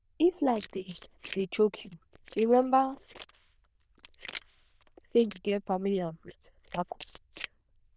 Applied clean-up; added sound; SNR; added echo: neural diffusion model UNIVERSE++.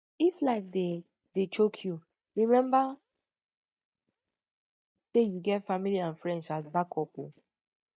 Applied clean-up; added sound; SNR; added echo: neural mask model DeepFilterNet 3.